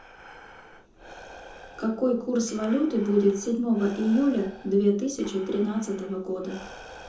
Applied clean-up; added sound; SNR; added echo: none; Breathing; 19 dB; reverberation time 0.5 s.